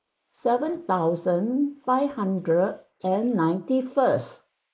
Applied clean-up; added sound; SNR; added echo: neural mask model Resemble Enhance denoiser.